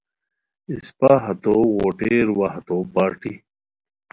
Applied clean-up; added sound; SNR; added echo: none; none; none; none.